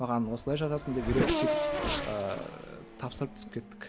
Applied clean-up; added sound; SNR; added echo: none; Race car, auto racing / Accelerating, revving, vroom; 0 dB; none.